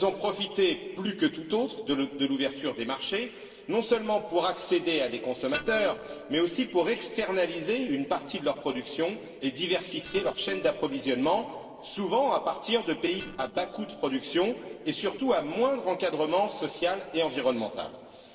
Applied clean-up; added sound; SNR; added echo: neural separator model SepFormer DNS4.